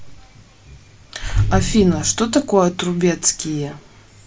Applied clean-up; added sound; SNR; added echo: none; none; none; none.